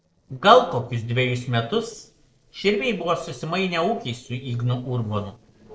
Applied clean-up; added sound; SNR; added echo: neural separator model SepFormer DNS4.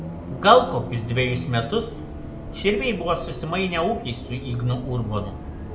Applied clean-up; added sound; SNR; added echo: none; Bus; 10 dB; reverberation time 1.4 s.